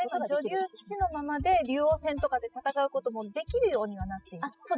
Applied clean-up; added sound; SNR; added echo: classical method spectral subtraction.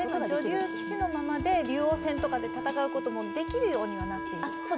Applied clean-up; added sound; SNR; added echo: none; Wind instrument, woodwind instrument; 5 dB; none.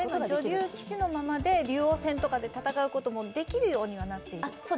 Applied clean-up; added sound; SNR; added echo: none; none; none; none.